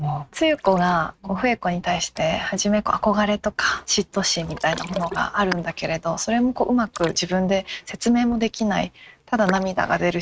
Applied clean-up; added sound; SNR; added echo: neural mask model RNNoise.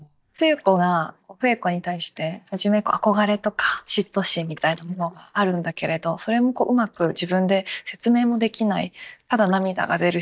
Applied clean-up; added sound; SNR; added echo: neural mask model DeepFilterNet 3.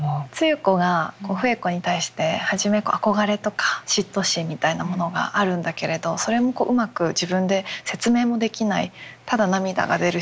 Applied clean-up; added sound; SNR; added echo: none; none; none; none.